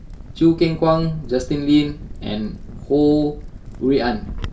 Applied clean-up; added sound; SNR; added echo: none; Crackle; 12 dB; reverberation time 0.2 s.